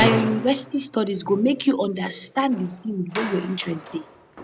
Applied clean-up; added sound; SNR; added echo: none; Squeak; 3 dB; none.